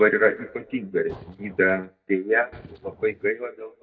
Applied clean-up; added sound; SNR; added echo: neural mask model DeepFilterNet 3.